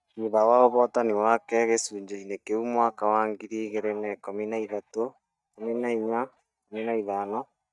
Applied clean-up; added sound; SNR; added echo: neural mask model DeepFilterNet 3.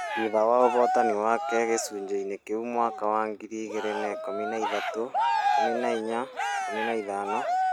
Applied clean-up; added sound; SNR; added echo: none; Cheering; 2 dB; none.